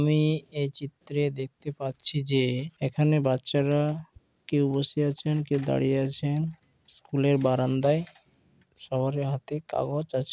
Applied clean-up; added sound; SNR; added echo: none; none; none; none.